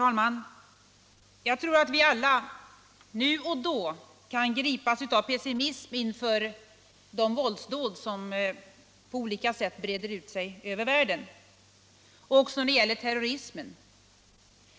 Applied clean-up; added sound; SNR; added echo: none; none; none; none.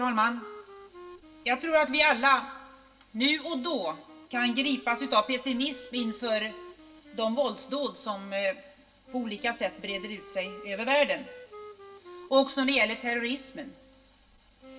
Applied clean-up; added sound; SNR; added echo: none; Wind instrument, woodwind instrument; 19 dB; reverberation time 0.2 s.